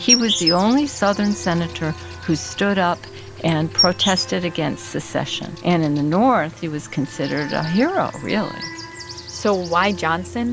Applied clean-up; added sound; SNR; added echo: none; Insect; 8 dB; none.